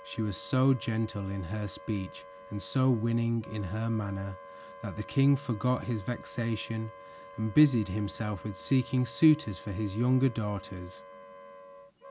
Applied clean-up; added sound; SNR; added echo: none; Wind instrument, woodwind instrument; 18 dB; none.